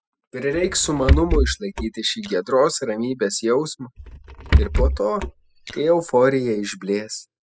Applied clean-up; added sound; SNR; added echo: classical method spectral subtraction.